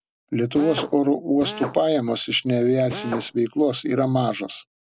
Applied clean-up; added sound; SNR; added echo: none; Drill; 11 dB; none.